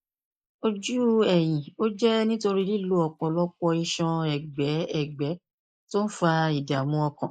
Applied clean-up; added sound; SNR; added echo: neural mask model Resemble Enhance denoiser.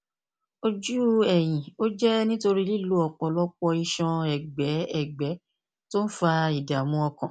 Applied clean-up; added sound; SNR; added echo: none; none; none; none.